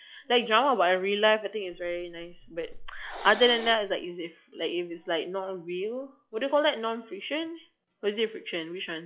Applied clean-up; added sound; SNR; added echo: classical method log-MMSE.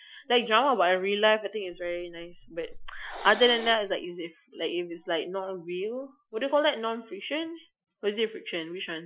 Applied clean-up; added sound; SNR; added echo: classical method Wiener filter.